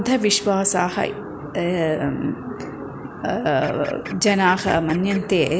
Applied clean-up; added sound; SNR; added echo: none; Printer; 16 dB; none.